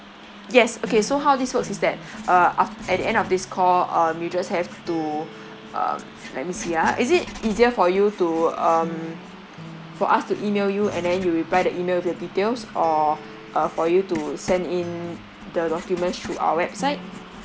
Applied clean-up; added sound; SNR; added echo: none; Writing + Acoustic guitar; 16 dB; none.